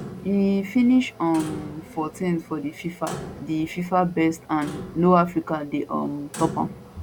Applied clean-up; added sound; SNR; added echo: none; Clock; 15 dB; none.